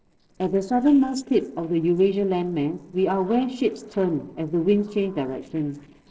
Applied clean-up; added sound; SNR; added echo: neural separator model SepFormer DNS4.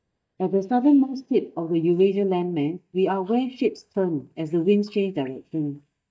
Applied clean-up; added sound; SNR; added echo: neural mask model DeepFilterNet 3.